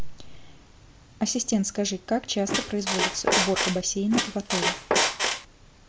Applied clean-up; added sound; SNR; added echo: none; Squeak; -3 dB; none.